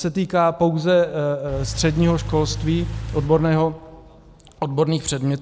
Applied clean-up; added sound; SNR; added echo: none; Engine / Car; 10 dB; none.